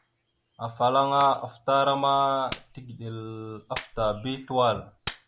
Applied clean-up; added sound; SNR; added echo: none; Clapping; 18 dB; none.